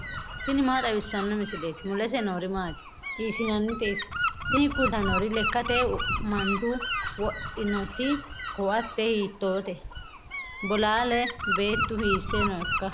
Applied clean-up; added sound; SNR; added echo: none; Gull, seagull / Wind; 4 dB; none.